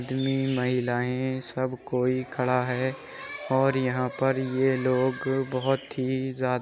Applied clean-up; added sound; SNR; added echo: none; none; none; none.